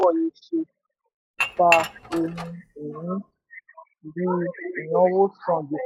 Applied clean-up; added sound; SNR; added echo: classical method log-MMSE.